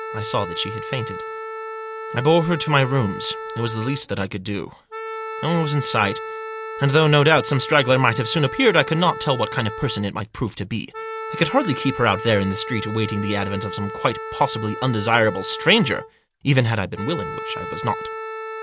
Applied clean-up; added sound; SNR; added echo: none; Wind instrument, woodwind instrument; 10 dB; none.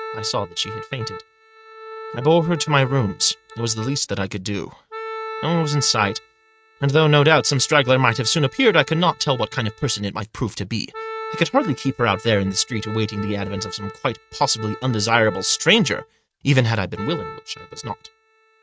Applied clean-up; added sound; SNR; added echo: neural mask model RNNoise.